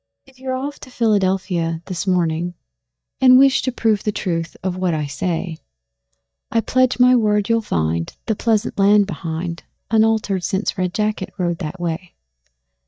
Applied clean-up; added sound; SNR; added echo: neural mask model DeepFilterNet 3.